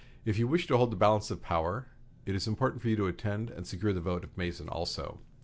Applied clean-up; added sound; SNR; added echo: none; none; none; none.